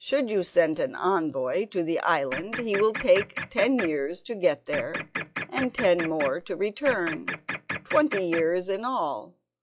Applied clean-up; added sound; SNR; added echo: classical method log-MMSE.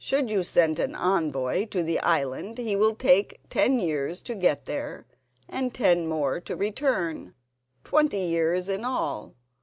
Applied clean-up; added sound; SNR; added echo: none; none; none; none.